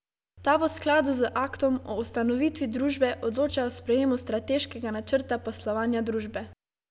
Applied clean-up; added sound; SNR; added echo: none; none; none; none.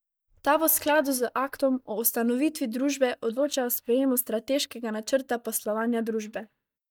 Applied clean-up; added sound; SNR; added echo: neural mask model DeepFilterNet 3.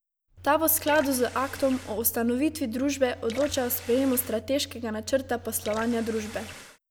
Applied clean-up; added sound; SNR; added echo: none; Water tap, faucet / Water; 17 dB; none.